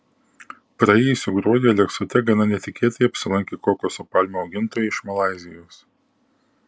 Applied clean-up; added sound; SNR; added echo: none; none; none; none.